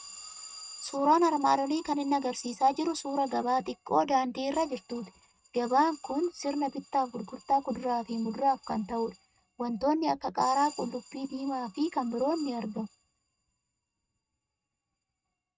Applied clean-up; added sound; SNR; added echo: neural mask model RNNoise.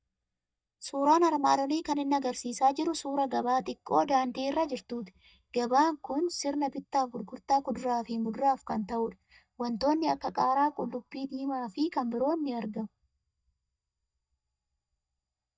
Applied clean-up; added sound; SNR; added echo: neural mask model DeepFilterNet 3.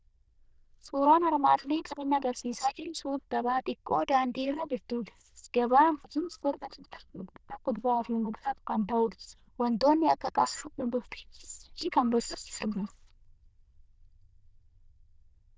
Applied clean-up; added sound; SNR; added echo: neural diffusion model UNIVERSE++.